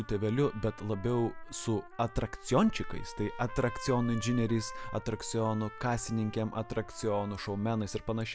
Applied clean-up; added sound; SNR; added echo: none; Trumpet; 17 dB; none.